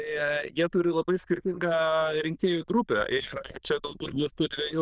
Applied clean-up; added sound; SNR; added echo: neural diffusion model UNIVERSE++.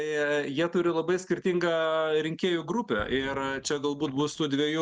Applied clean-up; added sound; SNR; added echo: neural mask model DeepFilterNet 3.